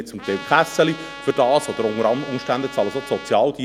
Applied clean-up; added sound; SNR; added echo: none; Trumpet; 15 dB; none.